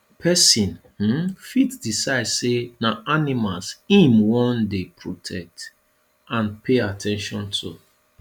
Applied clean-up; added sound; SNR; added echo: none; none; none; none.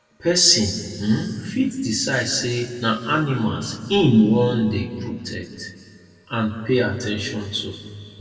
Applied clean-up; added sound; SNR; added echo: none; none; none; reverberation time 2.0 s.